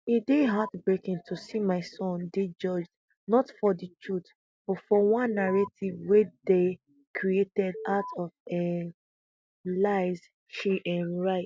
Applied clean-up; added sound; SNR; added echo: none; Alarm; 9 dB; none.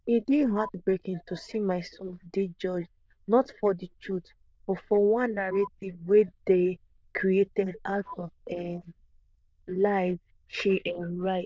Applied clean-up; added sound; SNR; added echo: neural diffusion model UNIVERSE++.